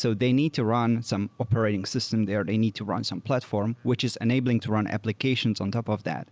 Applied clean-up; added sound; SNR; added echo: none; none; none; none.